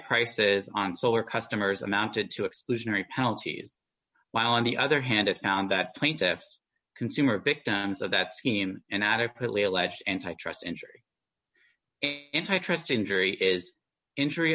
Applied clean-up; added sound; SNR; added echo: none; none; none; none.